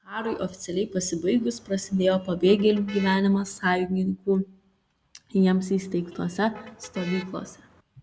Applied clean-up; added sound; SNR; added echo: none; Motor vehicle (road); 20 dB; none.